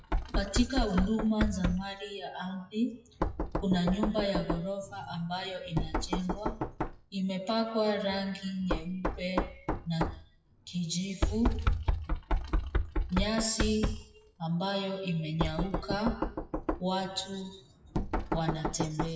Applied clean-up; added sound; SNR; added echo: classical method WPE with log-MMSE.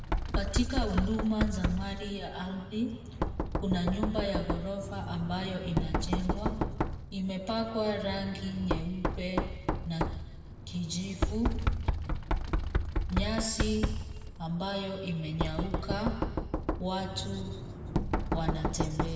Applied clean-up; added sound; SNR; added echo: none; Knock; -2 dB; reverberation time 1.3 s.